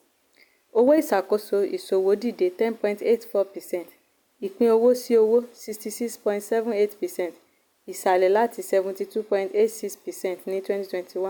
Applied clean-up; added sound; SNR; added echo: none; none; none; none.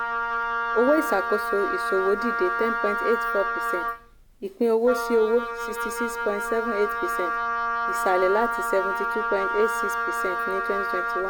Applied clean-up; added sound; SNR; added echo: none; Wind instrument, woodwind instrument; 1 dB; none.